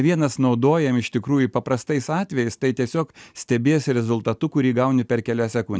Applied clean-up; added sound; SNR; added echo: none; none; none; none.